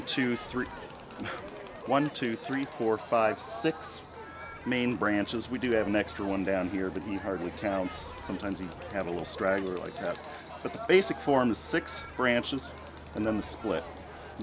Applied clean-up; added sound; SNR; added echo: none; Crowd; 13 dB; none.